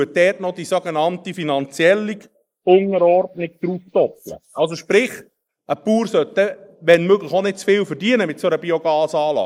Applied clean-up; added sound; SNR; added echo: neural mask model Resemble Enhance denoiser.